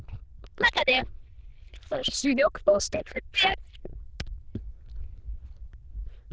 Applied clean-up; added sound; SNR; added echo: neural diffusion model UNIVERSE++.